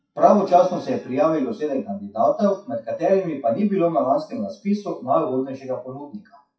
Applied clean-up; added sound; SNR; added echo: classical method WPE with log-MMSE.